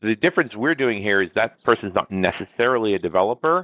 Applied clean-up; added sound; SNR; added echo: neural mask model DeepFilterNet 3.